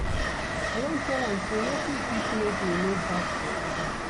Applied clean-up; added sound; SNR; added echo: none; Train; -3 dB; none.